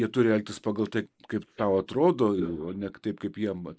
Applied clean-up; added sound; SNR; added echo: neural mask model Resemble Enhance denoiser.